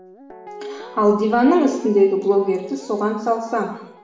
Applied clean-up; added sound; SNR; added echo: none; Guitar; 17 dB; reverberation time 0.9 s.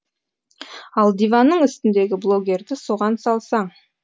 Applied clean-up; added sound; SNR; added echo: none; none; none; none.